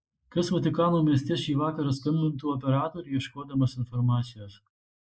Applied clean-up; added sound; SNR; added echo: neural mask model Resemble Enhance denoiser.